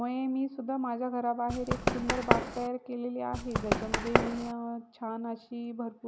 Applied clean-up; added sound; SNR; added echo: none; Run; -4 dB; none.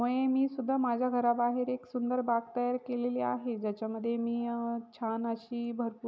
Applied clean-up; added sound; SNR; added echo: none; none; none; none.